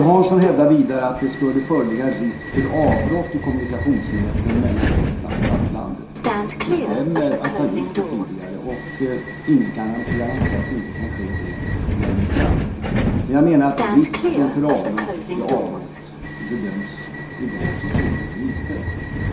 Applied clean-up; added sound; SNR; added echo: none; Subway, metro, underground; 3 dB; reverberation time 0.7 s.